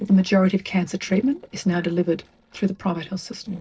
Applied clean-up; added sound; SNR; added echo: neural separator model SepFormer DNS4.